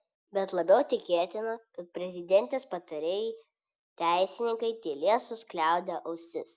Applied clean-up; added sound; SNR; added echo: none; none; none; none.